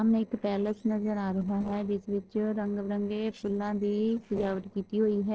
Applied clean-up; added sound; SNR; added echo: neural separator model SepFormer DNS4.